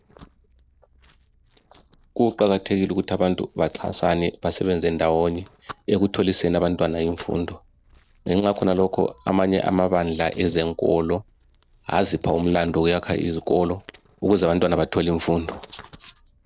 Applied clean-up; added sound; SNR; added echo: neural separator model SepFormer DNS4.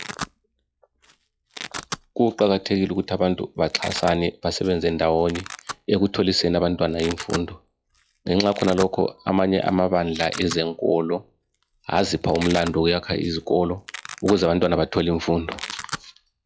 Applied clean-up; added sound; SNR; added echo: classical method log-MMSE.